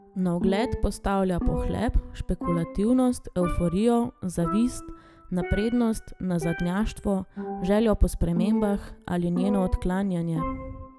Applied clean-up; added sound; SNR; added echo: none; Percussion; 10 dB; none.